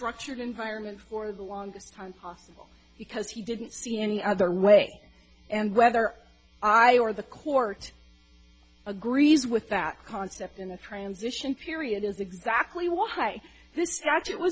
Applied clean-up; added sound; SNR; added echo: none; none; none; none.